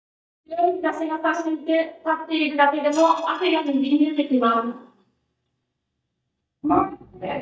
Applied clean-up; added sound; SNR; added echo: neural mask model DeepFilterNet 3.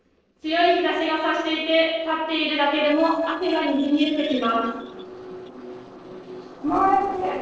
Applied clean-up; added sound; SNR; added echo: neural separator model SepFormer DNS4.